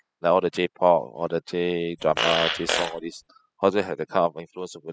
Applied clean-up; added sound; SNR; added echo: classical method spectral subtraction.